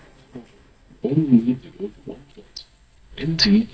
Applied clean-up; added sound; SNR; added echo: neural mask model DeepFilterNet 3.